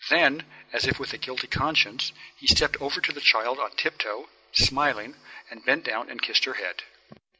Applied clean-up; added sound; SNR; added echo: none; none; none; none.